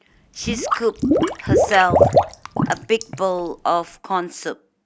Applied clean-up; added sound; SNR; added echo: none; Liquid; -3 dB; none.